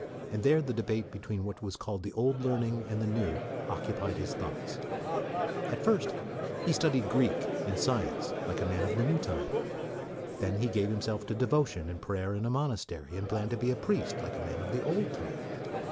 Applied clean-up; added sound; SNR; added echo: none; Crowd; 4 dB; none.